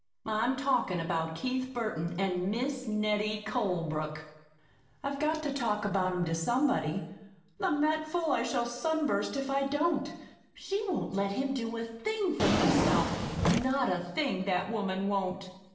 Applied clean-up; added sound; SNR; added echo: none; Drawer open or close; -2 dB; reverberation time 0.8 s.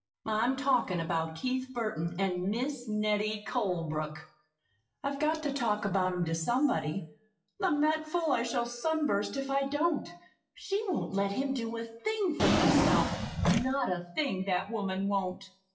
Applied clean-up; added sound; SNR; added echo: classical method WPE with log-MMSE.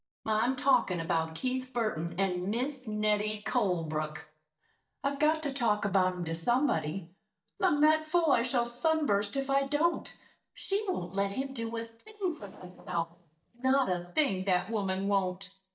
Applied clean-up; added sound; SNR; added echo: neural mask model DeepFilterNet 3.